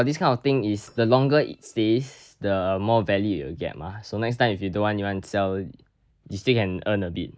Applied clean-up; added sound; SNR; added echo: neural mask model DeepFilterNet 3.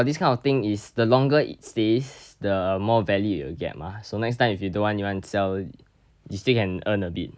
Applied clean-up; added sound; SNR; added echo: none; none; none; none.